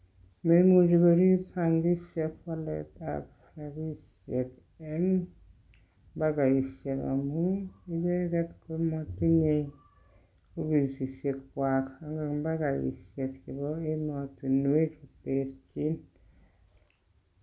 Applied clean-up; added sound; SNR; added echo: none; none; none; none.